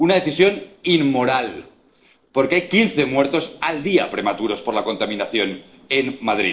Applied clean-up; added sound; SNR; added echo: neural separator model SepFormer DNS4.